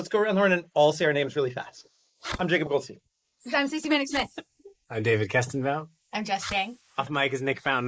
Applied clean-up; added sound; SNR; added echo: neural mask model Resemble Enhance denoiser.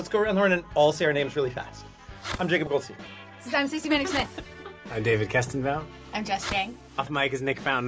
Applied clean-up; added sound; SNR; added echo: none; Fireworks; 13 dB; none.